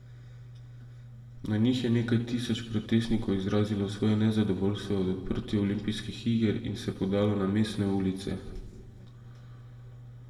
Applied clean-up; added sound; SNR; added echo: none; none; none; reverberation time 1.5 s.